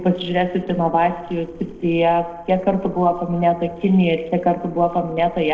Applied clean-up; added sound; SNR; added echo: neural separator model SepFormer DNS4.